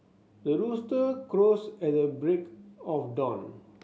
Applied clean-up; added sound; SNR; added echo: none; none; none; none.